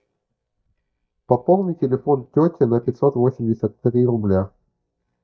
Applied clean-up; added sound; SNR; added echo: neural mask model DeepFilterNet 3.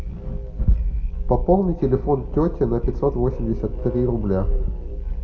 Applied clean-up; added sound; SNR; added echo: none; Musical instrument; 12 dB; reverberation time 1.0 s.